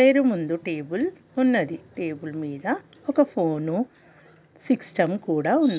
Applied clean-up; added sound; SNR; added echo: none; none; none; none.